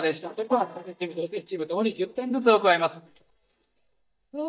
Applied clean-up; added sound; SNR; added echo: neural mask model DeepFilterNet 3.